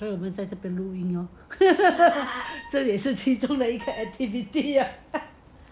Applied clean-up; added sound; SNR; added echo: none; Wind instrument, woodwind instrument; 18 dB; none.